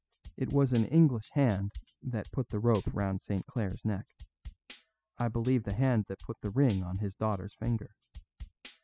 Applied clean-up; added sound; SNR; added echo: classical method spectral subtraction.